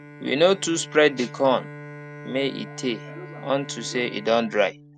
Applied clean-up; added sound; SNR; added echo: none; Bowed string instrument; 16 dB; none.